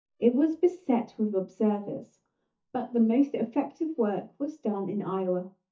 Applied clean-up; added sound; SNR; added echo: neural mask model DeepFilterNet 3.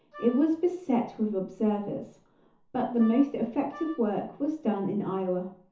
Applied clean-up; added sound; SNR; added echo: none; Wind instrument, woodwind instrument; 20 dB; reverberation time 0.9 s.